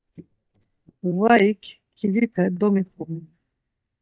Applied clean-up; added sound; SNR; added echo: neural mask model DeepFilterNet 3.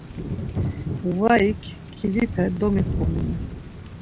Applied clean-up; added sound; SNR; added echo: none; Thunder / Rain; 4 dB; none.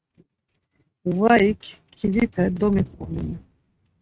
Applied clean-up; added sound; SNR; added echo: neural mask model RNNoise.